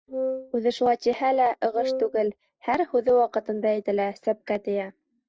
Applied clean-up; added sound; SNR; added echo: neural separator model SepFormer DNS4.